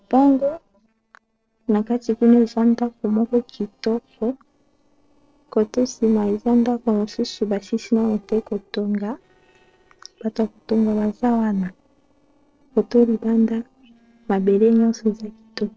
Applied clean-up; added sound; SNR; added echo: neural separator model SepFormer DNS4.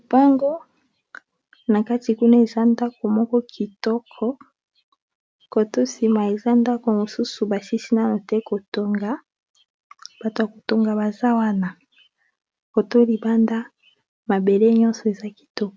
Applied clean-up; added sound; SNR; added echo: none; none; none; none.